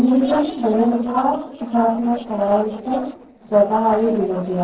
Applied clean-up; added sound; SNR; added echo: neural separator model SepFormer DNS4.